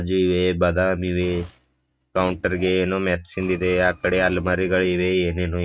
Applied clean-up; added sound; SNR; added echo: neural mask model RNNoise.